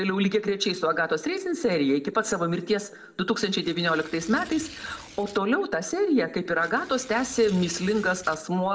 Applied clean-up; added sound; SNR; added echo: none; Tearing; 20 dB; reverberation time 0.5 s.